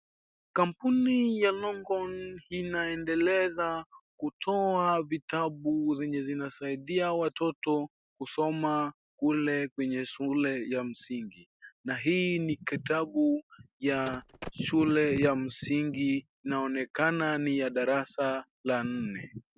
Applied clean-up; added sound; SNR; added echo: none; Telephone; 16 dB; none.